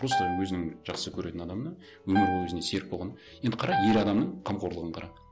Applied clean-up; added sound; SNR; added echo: none; Piano; 4 dB; none.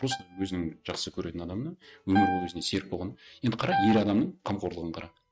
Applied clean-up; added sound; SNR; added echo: neural mask model RNNoise.